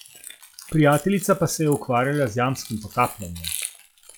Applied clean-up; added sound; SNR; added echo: classical method log-MMSE.